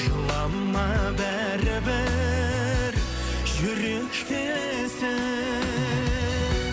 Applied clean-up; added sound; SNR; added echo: none; none; none; none.